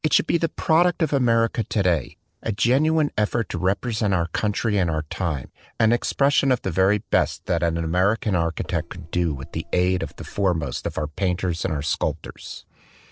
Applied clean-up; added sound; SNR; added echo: neural separator model SepFormer DNS4.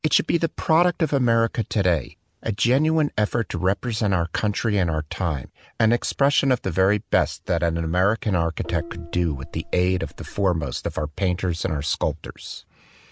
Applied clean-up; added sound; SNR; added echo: none; Gong; 16 dB; none.